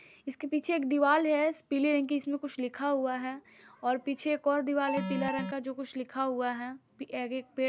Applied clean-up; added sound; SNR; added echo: none; Alarm; 4 dB; none.